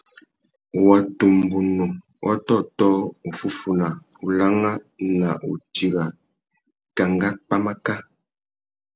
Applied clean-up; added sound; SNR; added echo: none; none; none; none.